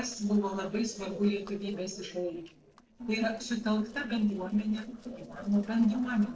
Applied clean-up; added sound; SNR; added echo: neural separator model SepFormer DNS4.